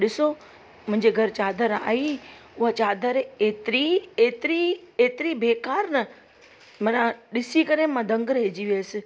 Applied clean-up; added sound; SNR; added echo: none; none; none; none.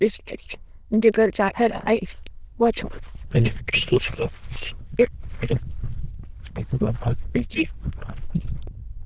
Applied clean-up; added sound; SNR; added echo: neural diffusion model UNIVERSE++.